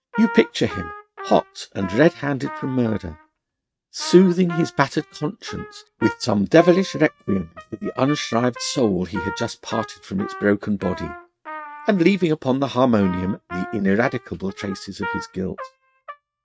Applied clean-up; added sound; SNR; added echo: neural mask model RNNoise.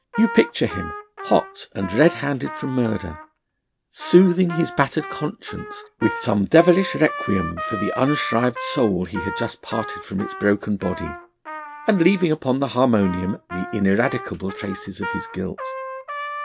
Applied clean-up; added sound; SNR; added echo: none; Trumpet; 11 dB; none.